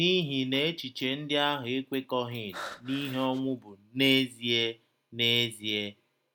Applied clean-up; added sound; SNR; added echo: none; Breathing; 14 dB; none.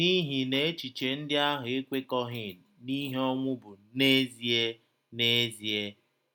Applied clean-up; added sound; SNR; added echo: none; none; none; none.